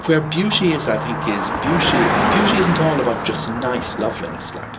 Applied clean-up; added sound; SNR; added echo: none; Car passing by; 2 dB; reverberation time 0.2 s.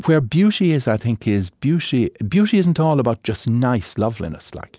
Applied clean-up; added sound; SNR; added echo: none; none; none; none.